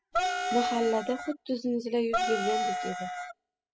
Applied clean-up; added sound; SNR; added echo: classical method spectral subtraction.